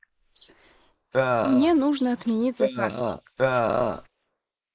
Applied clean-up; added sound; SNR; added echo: neural mask model Resemble Enhance denoiser.